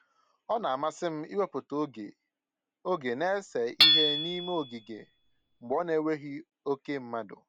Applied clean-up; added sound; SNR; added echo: none; Hammer / Chink, clink; -4 dB; none.